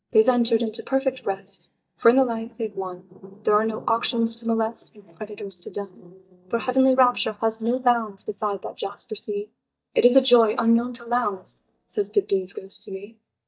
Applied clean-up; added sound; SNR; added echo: neural mask model DeepFilterNet 3.